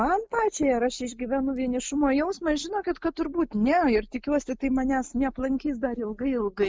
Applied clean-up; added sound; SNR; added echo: none; none; none; none.